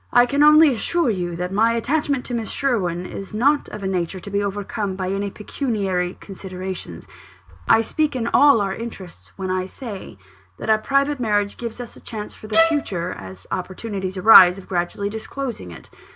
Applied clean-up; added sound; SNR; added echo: none; Bowed string instrument; 1 dB; none.